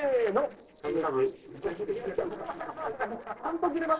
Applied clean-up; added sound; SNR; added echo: neural separator model SepFormer DNS4.